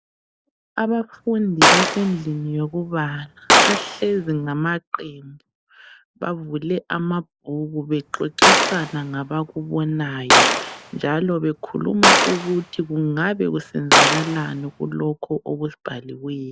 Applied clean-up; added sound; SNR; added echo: none; Gunshot, gunfire; -4 dB; none.